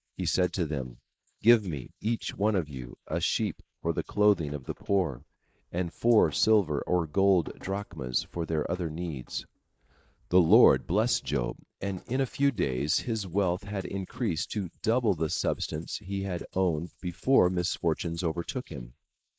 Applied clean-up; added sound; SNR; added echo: neural mask model Resemble Enhance denoiser.